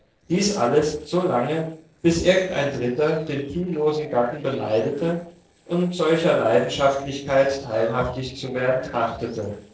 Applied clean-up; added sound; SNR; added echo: neural separator model SepFormer DNS4.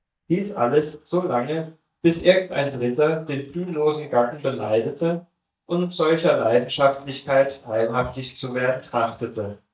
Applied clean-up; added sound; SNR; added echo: neural mask model DeepFilterNet 3.